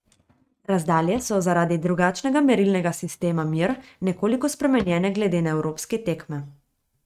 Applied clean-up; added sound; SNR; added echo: neural mask model RNNoise.